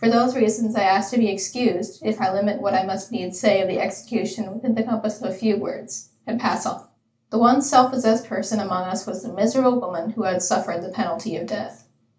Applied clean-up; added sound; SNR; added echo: none; none; none; reverberation time 0.3 s.